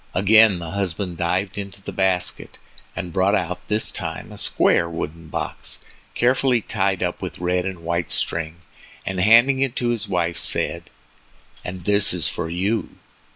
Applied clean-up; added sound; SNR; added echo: none; none; none; none.